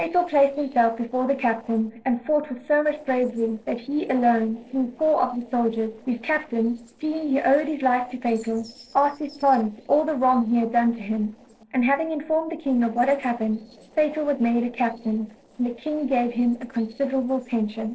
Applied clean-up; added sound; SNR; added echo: neural separator model SepFormer DNS4.